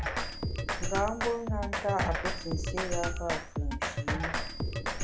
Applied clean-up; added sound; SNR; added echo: none; Drum kit; -3 dB; none.